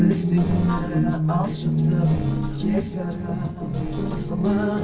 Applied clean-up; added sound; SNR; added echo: neural separator model SepFormer DNS4.